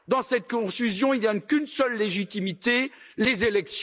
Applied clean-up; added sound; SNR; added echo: none; none; none; none.